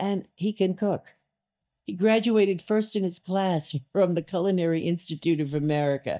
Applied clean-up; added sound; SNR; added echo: neural mask model DeepFilterNet 3.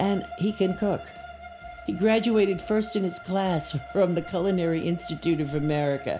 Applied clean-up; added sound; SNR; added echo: none; Bowed string instrument; 16 dB; reverberation time 0.5 s.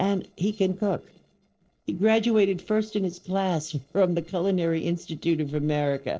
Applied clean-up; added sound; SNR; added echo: neural separator model SepFormer DNS4.